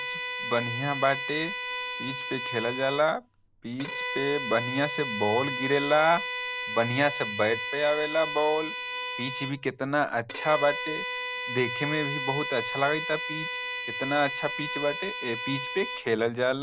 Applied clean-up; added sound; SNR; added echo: none; Bowed string instrument; 5 dB; none.